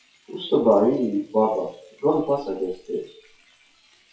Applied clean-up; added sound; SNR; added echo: classical method WPE with log-MMSE.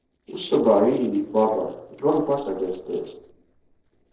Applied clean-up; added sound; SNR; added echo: neural separator model SepFormer DNS4.